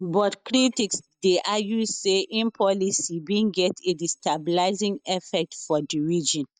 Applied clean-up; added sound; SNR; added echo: neural mask model DeepFilterNet 3.